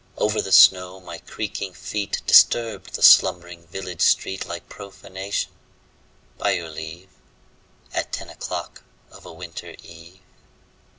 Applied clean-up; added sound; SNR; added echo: none; none; none; none.